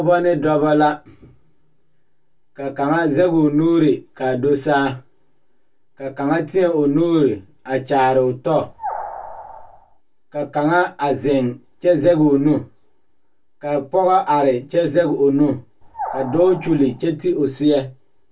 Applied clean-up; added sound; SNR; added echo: none; Animal; 12 dB; reverberation time 0.2 s.